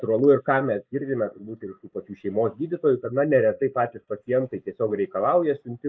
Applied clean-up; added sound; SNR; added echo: neural mask model Resemble Enhance denoiser.